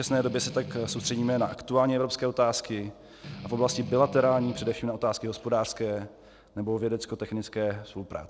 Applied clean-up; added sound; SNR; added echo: none; Strum; 12 dB; none.